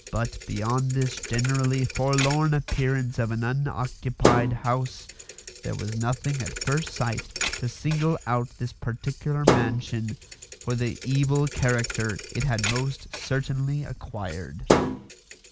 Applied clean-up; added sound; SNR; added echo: none; Thump, thud; 5 dB; none.